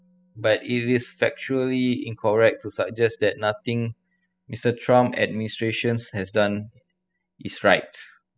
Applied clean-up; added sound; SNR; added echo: classical method spectral subtraction.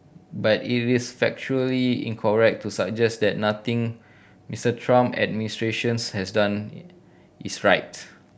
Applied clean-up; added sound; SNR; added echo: none; none; none; none.